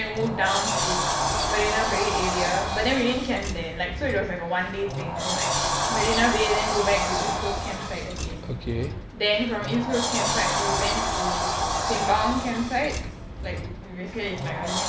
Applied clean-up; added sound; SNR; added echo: none; Sliding door; 0 dB; none.